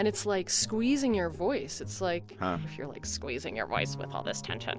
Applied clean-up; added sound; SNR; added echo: none; none; none; none.